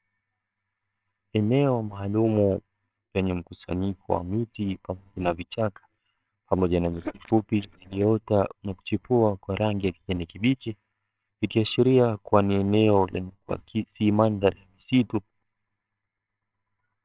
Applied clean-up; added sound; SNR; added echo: neural separator model SepFormer WHAMR!.